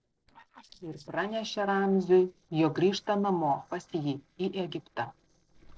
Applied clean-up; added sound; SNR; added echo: neural separator model SepFormer DNS4.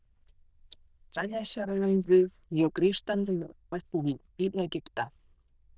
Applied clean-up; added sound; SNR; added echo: neural diffusion model UNIVERSE++.